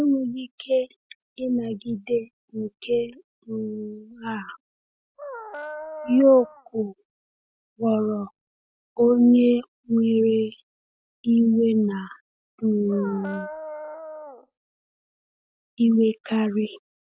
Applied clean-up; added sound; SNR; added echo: neural mask model RNNoise.